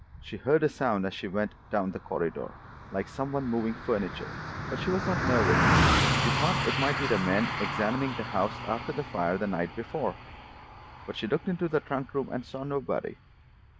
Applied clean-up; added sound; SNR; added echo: none; Car passing by; 1 dB; none.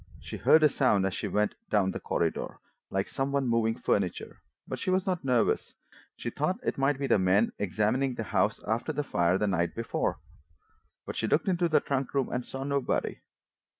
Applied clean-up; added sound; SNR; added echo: none; none; none; none.